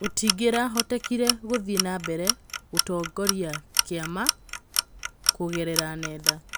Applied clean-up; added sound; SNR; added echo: none; Clock; 0 dB; none.